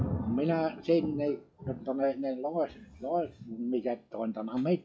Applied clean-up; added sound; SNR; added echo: classical method log-MMSE.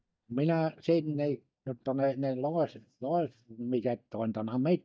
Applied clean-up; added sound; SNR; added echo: neural mask model DeepFilterNet 3.